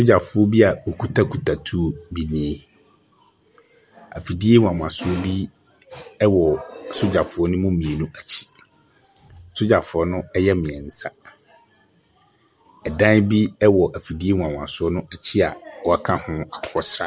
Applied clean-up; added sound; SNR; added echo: none; none; none; none.